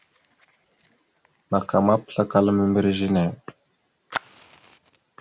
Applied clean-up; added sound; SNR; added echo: none; Fire; 19 dB; none.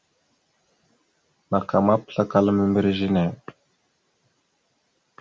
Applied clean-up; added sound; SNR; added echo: none; none; none; none.